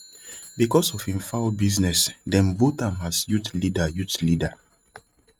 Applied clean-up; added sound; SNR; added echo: neural mask model RNNoise.